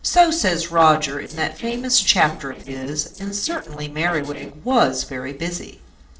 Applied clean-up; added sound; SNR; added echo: neural separator model SepFormer DNS4.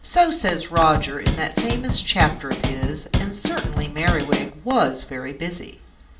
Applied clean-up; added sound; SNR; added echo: none; Drum kit; 1 dB; reverberation time 0.4 s.